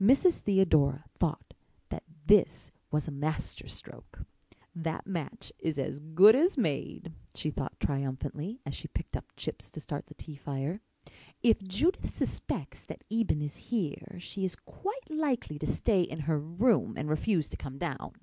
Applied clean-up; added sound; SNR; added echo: none; none; none; none.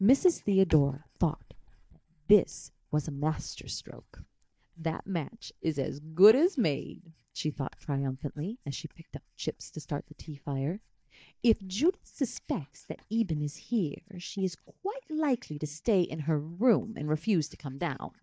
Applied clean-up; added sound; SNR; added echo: neural mask model DeepFilterNet 3.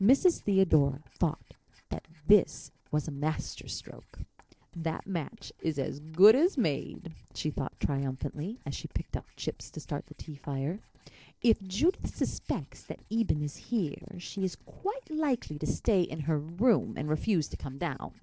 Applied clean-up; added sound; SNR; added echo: neural separator model SepFormer DNS4.